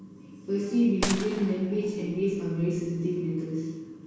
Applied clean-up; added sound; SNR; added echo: none; Gunshot, gunfire; 10 dB; reverberation time 1.2 s.